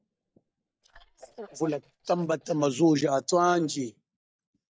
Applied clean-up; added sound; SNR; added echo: neural mask model DeepFilterNet 3.